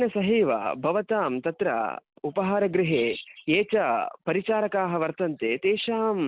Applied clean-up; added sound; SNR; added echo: none; none; none; none.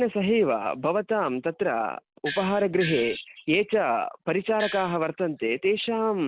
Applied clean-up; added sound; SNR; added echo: none; Gong; 10 dB; none.